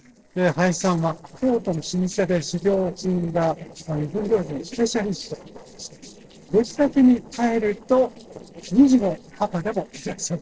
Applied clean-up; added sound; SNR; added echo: neural separator model SepFormer DNS4.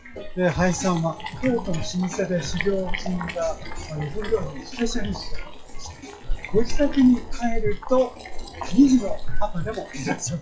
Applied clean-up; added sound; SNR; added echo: classical method WPE with log-MMSE.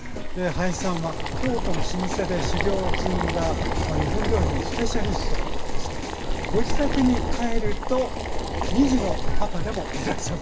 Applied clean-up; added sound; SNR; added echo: none; Boiling; -3 dB; reverberation time 2.8 s.